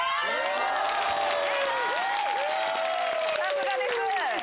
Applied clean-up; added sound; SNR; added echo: none; none; none; none.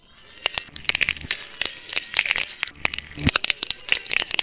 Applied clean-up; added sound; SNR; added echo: neural separator model SepFormer WHAMR!.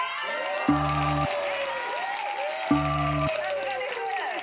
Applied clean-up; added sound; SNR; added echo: none; Organ; -2 dB; reverberation time 0.5 s.